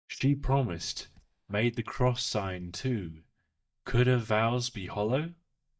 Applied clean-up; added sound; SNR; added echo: neural mask model DeepFilterNet 3.